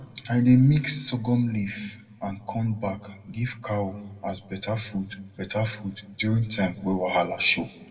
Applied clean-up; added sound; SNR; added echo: none; none; none; reverberation time 1.2 s.